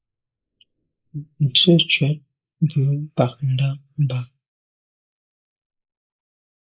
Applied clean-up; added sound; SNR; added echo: neural mask model Resemble Enhance denoiser.